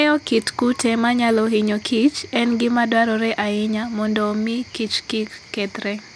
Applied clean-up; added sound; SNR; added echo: none; none; none; none.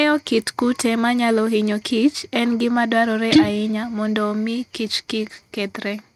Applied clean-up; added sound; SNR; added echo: neural mask model RNNoise.